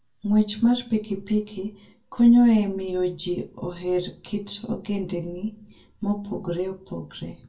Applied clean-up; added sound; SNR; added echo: none; none; none; reverberation time 0.2 s.